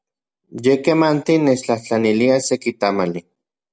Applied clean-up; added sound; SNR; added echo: none; none; none; none.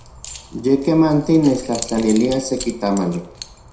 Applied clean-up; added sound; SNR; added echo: none; Keys jangling; 16 dB; reverberation time 0.5 s.